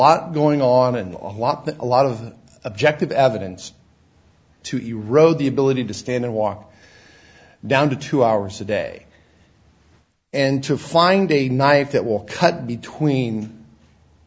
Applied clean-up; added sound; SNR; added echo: none; none; none; none.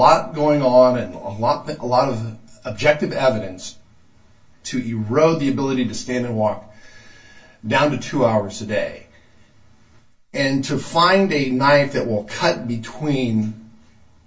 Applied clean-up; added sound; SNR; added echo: none; none; none; reverberation time 0.2 s.